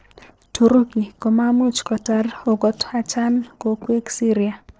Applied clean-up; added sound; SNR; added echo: neural separator model SepFormer DNS4.